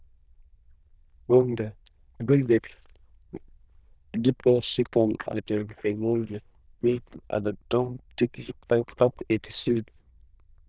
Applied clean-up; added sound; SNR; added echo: neural diffusion model UNIVERSE++.